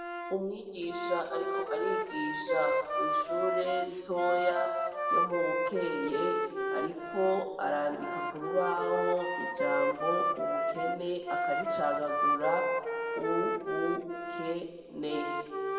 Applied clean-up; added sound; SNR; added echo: none; Wind instrument, woodwind instrument; -1 dB; reverberation time 2.0 s.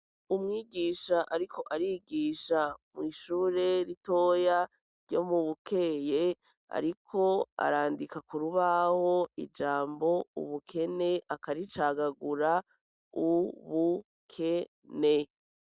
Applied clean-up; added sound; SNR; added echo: none; none; none; none.